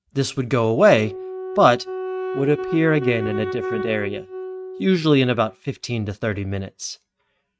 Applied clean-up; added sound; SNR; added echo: neural mask model RNNoise.